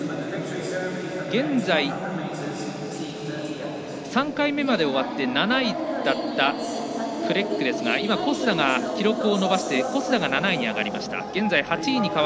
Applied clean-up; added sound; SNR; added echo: none; none; none; none.